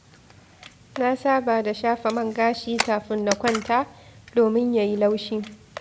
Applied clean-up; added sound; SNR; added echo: none; Camera; 13 dB; none.